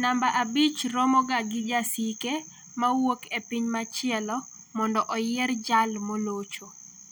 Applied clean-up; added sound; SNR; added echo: none; none; none; none.